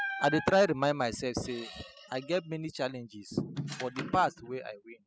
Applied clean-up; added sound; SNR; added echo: classical method spectral subtraction.